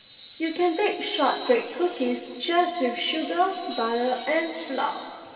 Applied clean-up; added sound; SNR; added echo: none; Screech; 7 dB; reverberation time 2.4 s.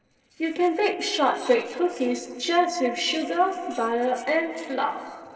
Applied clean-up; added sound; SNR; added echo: neural separator model SepFormer DNS4.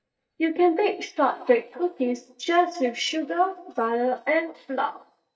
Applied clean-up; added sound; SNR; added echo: neural mask model DeepFilterNet 3.